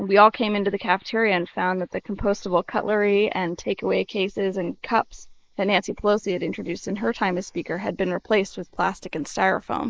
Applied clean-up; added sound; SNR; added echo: neural mask model Resemble Enhance denoiser.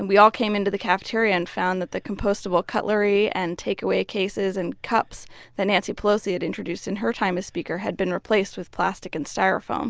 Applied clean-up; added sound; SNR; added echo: none; none; none; none.